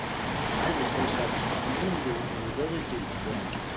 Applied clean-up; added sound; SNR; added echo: none; Waves, surf; -5 dB; reverberation time 0.8 s.